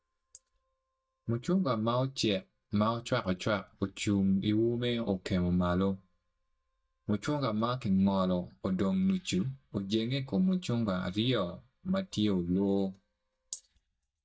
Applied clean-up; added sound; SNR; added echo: neural mask model DeepFilterNet 3.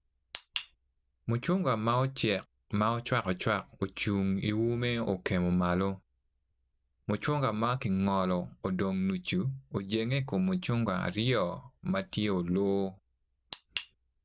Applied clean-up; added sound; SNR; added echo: none; none; none; none.